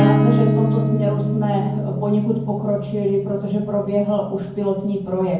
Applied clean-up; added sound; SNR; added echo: none; Acoustic guitar / Strum; 0 dB; reverberation time 0.9 s.